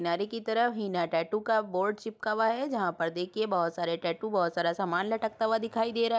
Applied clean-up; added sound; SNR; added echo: none; none; none; none.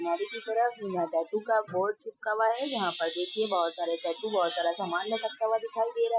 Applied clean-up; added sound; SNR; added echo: classical method Wiener filter.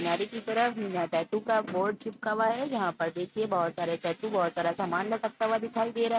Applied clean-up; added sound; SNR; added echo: neural mask model RNNoise.